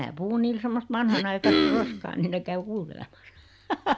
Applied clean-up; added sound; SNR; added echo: none; Cough; -4 dB; none.